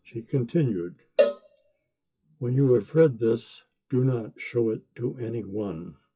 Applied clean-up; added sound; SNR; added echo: classical method WPE with log-MMSE.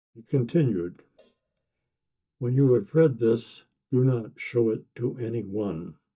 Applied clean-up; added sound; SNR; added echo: neural mask model DeepFilterNet 3.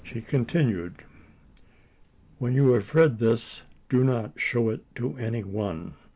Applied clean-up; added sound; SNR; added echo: none; none; none; none.